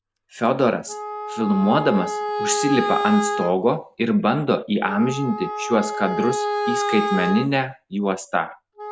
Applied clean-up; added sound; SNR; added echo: none; Wind instrument, woodwind instrument; 5 dB; none.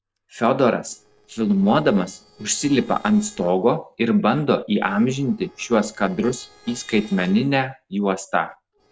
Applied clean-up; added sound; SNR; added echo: neural separator model SepFormer DNS4.